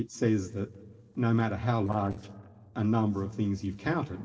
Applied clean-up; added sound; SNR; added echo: neural separator model SepFormer DNS4.